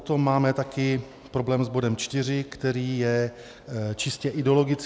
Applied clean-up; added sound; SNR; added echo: none; none; none; none.